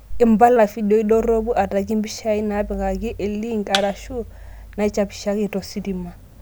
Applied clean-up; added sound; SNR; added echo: none; Thump, thud; 11 dB; none.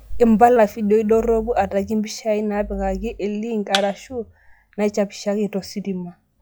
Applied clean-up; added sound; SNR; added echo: classical method log-MMSE.